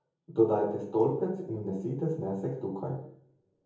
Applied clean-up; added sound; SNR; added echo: none; none; none; reverberation time 0.7 s.